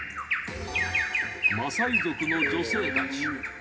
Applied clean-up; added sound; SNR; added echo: none; Bird vocalization, bird call, bird song; -3 dB; reverberation time 0.3 s.